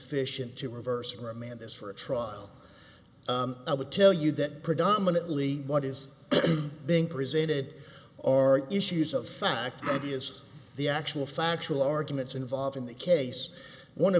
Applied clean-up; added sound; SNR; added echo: none; none; none; none.